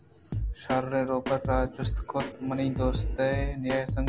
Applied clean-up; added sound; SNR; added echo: none; Drum kit; 3 dB; none.